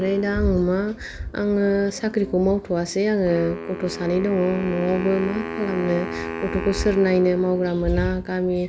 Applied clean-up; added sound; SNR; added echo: none; Wind instrument, woodwind instrument; 12 dB; none.